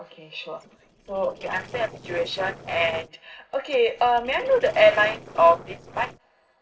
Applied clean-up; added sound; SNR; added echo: neural separator model SepFormer DNS4.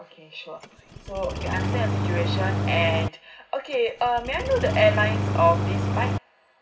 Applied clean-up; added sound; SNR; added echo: none; Engine starting; 0 dB; reverberation time 0.4 s.